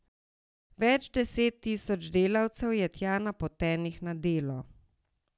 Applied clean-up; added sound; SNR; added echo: none; none; none; none.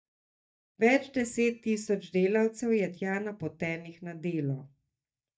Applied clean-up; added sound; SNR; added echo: neural mask model DeepFilterNet 3.